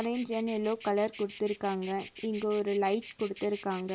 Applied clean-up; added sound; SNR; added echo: none; Insect; 18 dB; none.